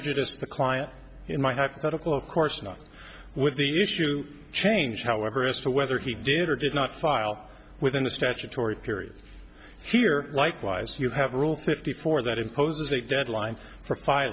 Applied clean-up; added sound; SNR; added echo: none; none; none; none.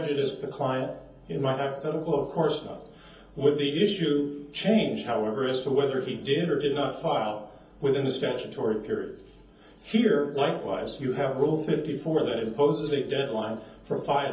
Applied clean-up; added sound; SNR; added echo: none; none; none; reverberation time 0.7 s.